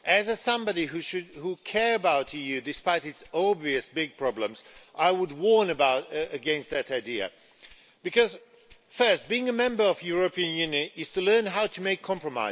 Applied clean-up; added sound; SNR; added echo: neural mask model Resemble Enhance denoiser.